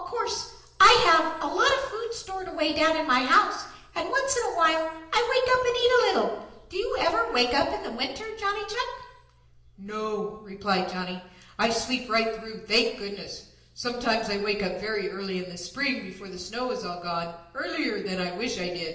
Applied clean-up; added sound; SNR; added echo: none; none; none; reverberation time 0.9 s.